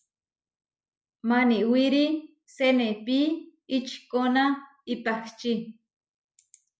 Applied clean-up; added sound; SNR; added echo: none; none; none; none.